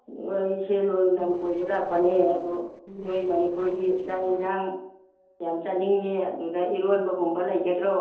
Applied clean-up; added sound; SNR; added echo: neural separator model SepFormer DNS4.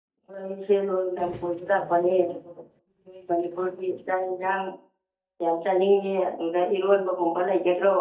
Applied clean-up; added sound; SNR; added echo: neural mask model DeepFilterNet 3.